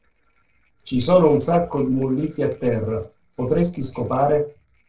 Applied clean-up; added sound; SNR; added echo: neural separator model SepFormer DNS4.